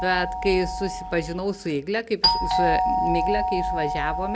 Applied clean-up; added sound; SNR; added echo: none; Doorbell; -1 dB; none.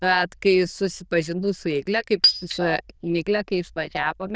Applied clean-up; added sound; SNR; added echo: neural diffusion model UNIVERSE++.